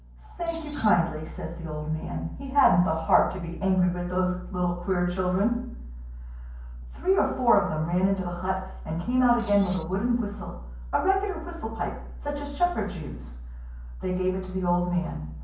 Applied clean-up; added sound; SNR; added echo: none; Screech; 18 dB; reverberation time 0.9 s.